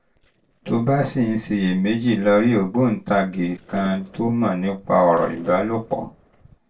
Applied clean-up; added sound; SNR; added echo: neural separator model SepFormer DNS4.